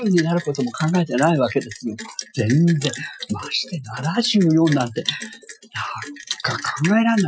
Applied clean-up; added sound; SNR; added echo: classical method Wiener filter.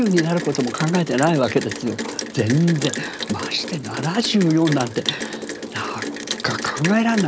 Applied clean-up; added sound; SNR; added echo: none; Rain; 8 dB; none.